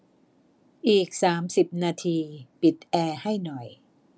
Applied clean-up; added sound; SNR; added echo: none; none; none; none.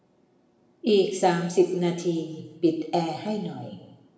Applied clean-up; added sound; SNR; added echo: none; none; none; reverberation time 1.0 s.